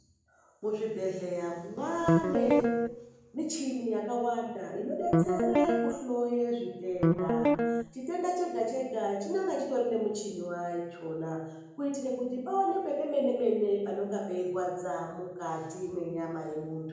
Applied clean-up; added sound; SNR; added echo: none; Guitar; -4 dB; reverberation time 0.9 s.